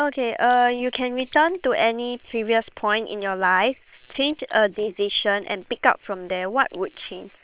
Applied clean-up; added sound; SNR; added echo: neural separator model SepFormer WHAM!.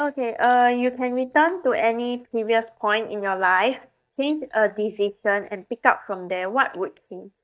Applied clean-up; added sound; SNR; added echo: neural mask model DeepFilterNet 3.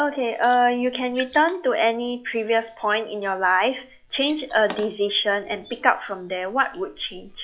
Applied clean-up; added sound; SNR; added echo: classical method log-MMSE.